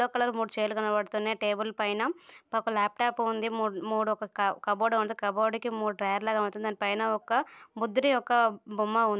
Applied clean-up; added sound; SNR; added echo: none; none; none; none.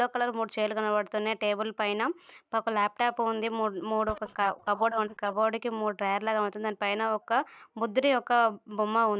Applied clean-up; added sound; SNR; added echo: neural mask model DeepFilterNet 3.